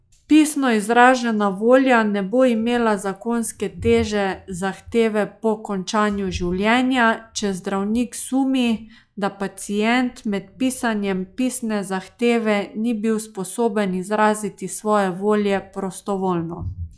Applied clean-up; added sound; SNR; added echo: classical method log-MMSE.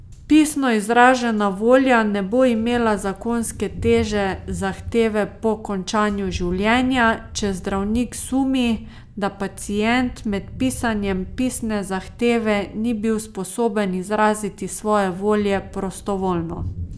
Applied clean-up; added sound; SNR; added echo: none; Thunder; 15 dB; none.